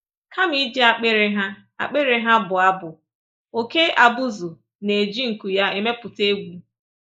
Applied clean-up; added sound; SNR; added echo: neural mask model Resemble Enhance denoiser.